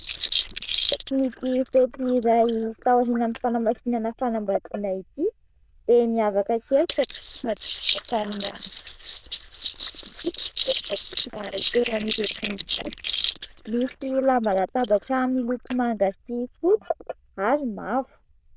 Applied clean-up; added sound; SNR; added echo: neural diffusion model UNIVERSE++.